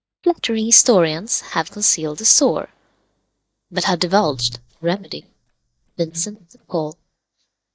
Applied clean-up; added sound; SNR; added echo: neural mask model DeepFilterNet 3.